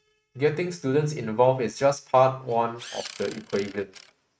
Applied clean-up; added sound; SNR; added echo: neural mask model RNNoise.